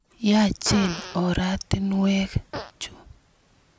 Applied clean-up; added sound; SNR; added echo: none; Fart; 15 dB; none.